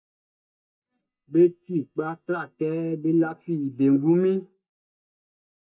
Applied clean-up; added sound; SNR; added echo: neural mask model DeepFilterNet 3.